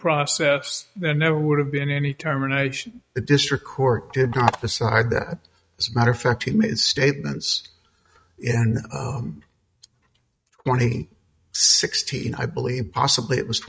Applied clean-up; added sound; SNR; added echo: neural mask model RNNoise.